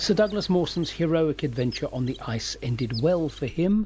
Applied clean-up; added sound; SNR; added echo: none; Engine starting + Chirp, tweet; 18 dB; none.